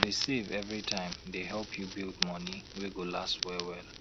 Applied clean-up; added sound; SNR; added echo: none; Crackle; 2 dB; none.